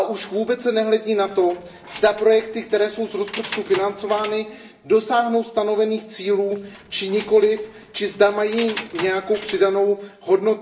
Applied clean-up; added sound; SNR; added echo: none; Keys jangling; 16 dB; reverberation time 0.8 s.